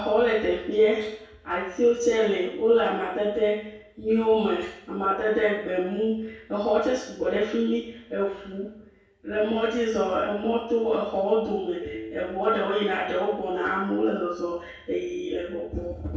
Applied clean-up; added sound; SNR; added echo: none; Telephone; 17 dB; reverberation time 0.6 s.